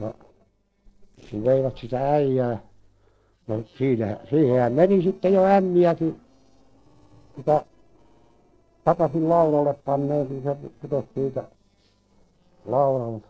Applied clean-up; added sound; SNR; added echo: neural separator model SepFormer DNS4.